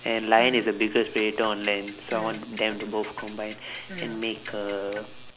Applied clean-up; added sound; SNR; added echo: none; Clock + Fart; 16 dB; none.